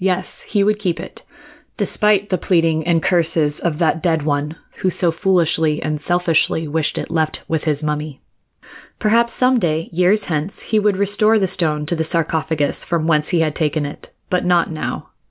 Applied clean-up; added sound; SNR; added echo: none; none; none; none.